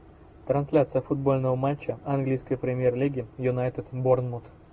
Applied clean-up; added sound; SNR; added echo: none; none; none; none.